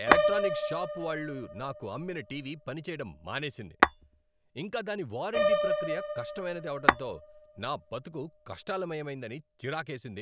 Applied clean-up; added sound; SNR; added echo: none; Tap / Glass + Piano; -5 dB; none.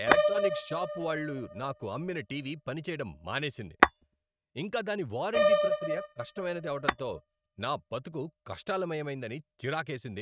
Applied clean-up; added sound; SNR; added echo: neural mask model RNNoise.